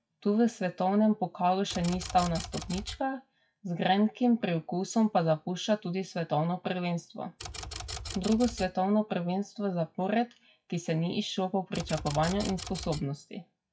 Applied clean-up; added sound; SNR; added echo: classical method WPE with log-MMSE.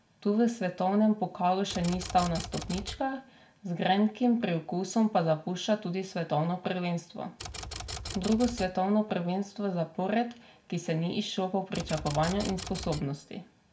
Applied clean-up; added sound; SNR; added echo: none; Typewriter; 10 dB; reverberation time 0.2 s.